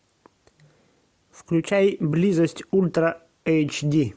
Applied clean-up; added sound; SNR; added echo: none; none; none; none.